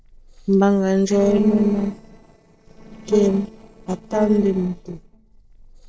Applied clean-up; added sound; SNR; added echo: neural separator model SepFormer DNS4.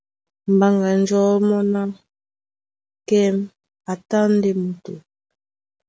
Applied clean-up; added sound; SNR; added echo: none; none; none; none.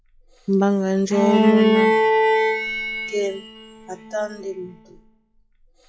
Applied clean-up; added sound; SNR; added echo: classical method log-MMSE.